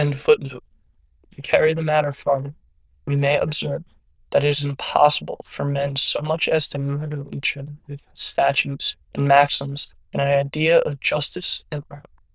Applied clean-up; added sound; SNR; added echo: neural diffusion model UNIVERSE++.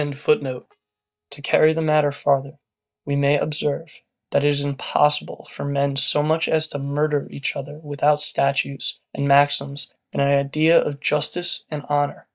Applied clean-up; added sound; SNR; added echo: neural mask model DeepFilterNet 3.